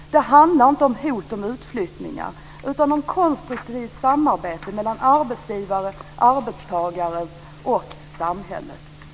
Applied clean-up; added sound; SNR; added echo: none; none; none; none.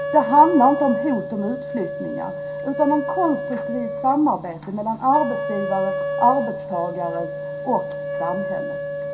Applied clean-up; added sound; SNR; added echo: none; Wind instrument, woodwind instrument; 6 dB; reverberation time 0.3 s.